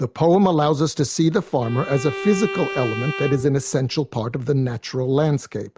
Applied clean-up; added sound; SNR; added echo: none; Bowed string instrument; 11 dB; none.